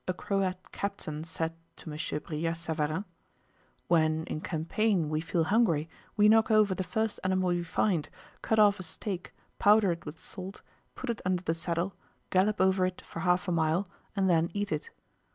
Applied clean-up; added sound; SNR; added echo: none; none; none; none.